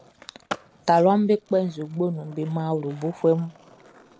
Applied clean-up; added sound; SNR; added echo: none; Skateboard; 19 dB; none.